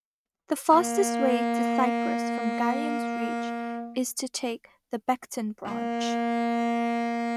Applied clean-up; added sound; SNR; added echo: neural mask model RNNoise.